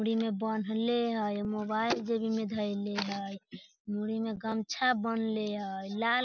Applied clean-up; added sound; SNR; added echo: none; none; none; none.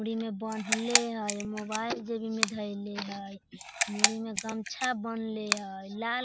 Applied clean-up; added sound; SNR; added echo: none; Camera; 0 dB; none.